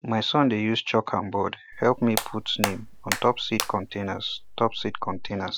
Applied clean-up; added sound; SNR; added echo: none; Hands; 8 dB; none.